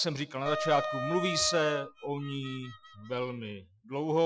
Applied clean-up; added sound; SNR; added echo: classical method Wiener filter.